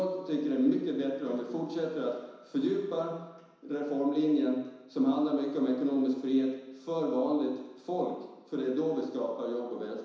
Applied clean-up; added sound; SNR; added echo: none; none; none; reverberation time 1.0 s.